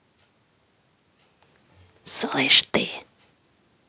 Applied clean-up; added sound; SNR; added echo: none; none; none; none.